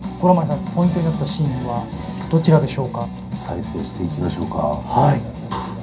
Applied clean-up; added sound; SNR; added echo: none; none; none; reverberation time 0.3 s.